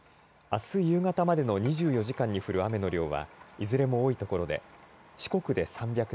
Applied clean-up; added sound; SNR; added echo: none; none; none; none.